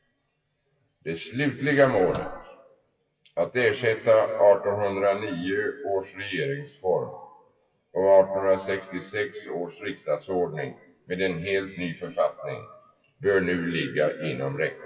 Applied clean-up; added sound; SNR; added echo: classical method WPE with log-MMSE.